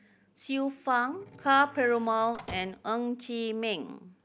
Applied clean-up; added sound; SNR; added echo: none; Slam; 18 dB; none.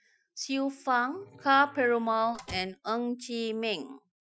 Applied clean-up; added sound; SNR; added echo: classical method Wiener filter.